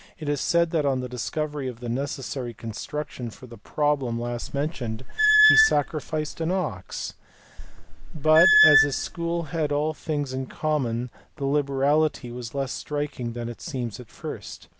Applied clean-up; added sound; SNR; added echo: none; Squeak / Screech; -3 dB; none.